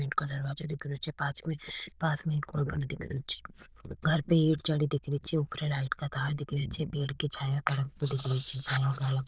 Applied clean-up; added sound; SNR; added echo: neural diffusion model UNIVERSE++.